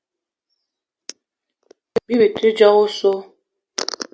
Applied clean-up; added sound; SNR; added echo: none; none; none; none.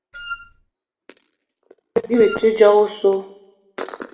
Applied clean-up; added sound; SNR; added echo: none; Wind instrument, woodwind instrument; 13 dB; reverberation time 0.7 s.